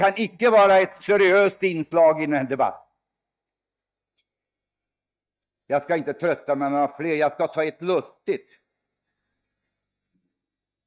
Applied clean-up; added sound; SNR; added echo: neural mask model DeepFilterNet 3.